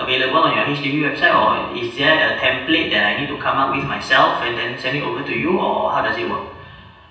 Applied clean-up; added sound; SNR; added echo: none; none; none; reverberation time 0.9 s.